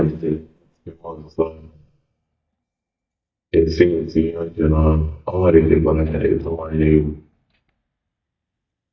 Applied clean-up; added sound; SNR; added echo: neural mask model DeepFilterNet 3.